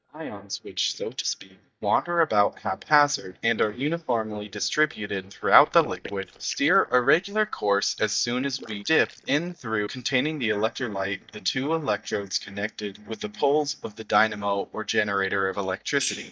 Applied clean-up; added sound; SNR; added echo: neural mask model DeepFilterNet 3.